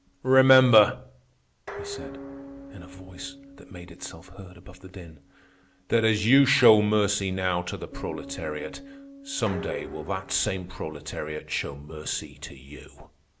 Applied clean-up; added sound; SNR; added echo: none; Bass guitar + Dishes, pots, and pans; 17 dB; none.